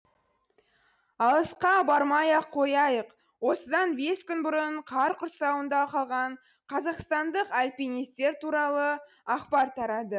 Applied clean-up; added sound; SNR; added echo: none; none; none; none.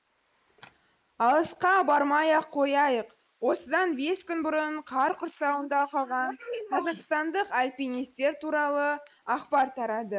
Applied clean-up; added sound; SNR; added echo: neural mask model Resemble Enhance denoiser.